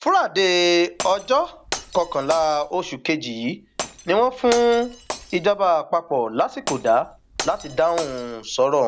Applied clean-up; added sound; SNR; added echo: none; Glass; 14 dB; none.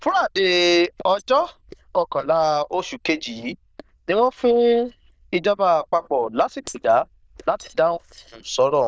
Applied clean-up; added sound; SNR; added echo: neural diffusion model UNIVERSE++.